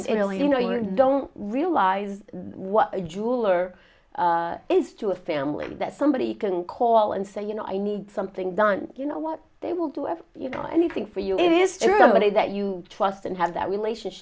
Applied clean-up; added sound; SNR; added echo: none; none; none; none.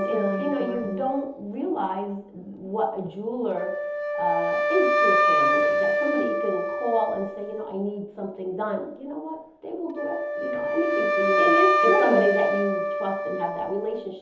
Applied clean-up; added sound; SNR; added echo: none; Wind instrument, woodwind instrument; -2 dB; reverberation time 0.8 s.